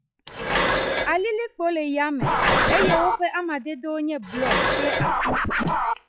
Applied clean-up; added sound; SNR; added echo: classical method log-MMSE.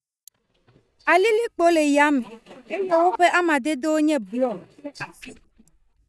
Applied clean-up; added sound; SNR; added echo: neural mask model DeepFilterNet 3.